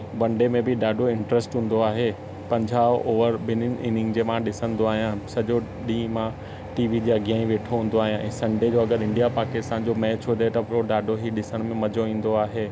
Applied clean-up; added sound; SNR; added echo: none; none; none; none.